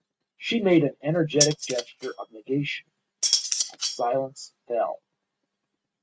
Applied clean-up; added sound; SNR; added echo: neural mask model RNNoise.